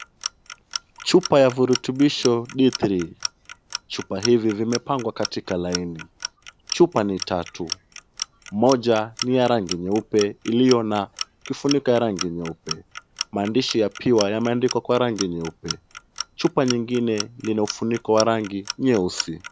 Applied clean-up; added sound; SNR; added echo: none; Clock; 12 dB; none.